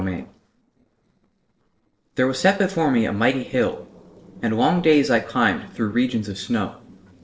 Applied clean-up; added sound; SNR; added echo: neural separator model SepFormer DNS4.